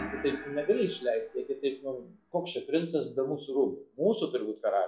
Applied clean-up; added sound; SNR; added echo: classical method log-MMSE.